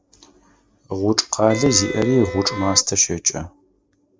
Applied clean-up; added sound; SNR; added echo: none; Wind instrument, woodwind instrument; 10 dB; none.